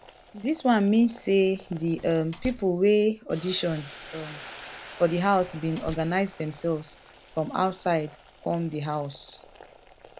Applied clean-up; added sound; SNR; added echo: none; Slam + Boiling; 18 dB; none.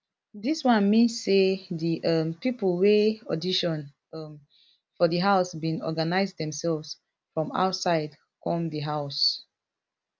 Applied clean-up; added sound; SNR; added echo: none; none; none; none.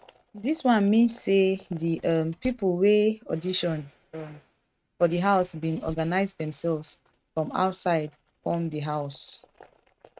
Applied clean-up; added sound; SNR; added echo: neural mask model RNNoise.